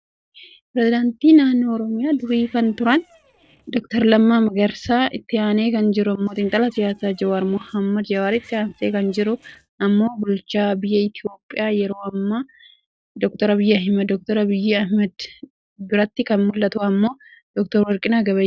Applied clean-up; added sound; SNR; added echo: neural separator model SepFormer DNS4.